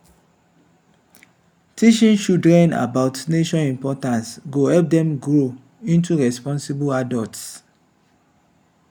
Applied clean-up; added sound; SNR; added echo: none; none; none; none.